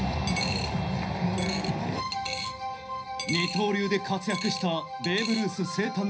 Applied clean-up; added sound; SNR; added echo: none; Coin (dropping); 10 dB; reverberation time 0.5 s.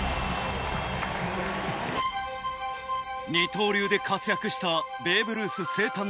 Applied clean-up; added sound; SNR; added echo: none; none; none; none.